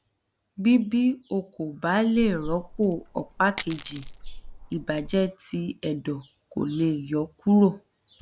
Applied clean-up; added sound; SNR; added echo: none; Coin (dropping); 11 dB; none.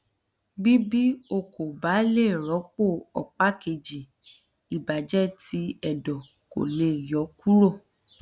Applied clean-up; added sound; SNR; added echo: none; none; none; none.